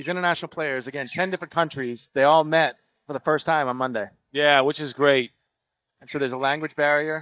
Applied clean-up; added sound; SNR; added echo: neural mask model DeepFilterNet 3.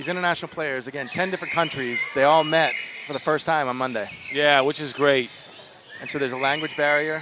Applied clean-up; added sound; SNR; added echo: none; Bird; 12 dB; none.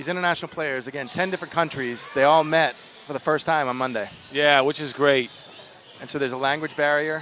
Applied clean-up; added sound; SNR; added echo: none; none; none; none.